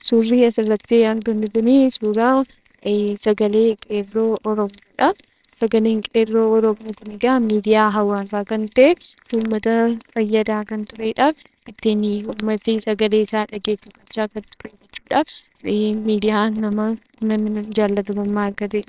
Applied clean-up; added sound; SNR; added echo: neural separator model SepFormer WHAMR!.